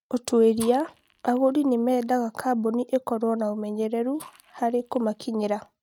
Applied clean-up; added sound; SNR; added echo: neural mask model RNNoise.